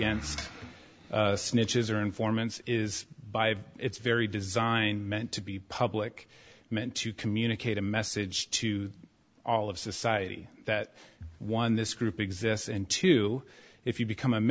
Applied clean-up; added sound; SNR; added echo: none; none; none; none.